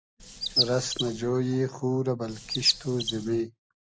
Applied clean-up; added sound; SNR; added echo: none; Chirp, tweet; 1 dB; none.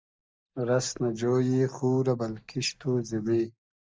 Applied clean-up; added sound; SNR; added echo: neural mask model DeepFilterNet 3.